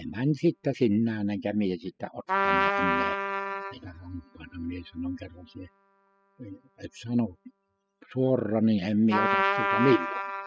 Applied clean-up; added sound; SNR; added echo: classical method spectral subtraction.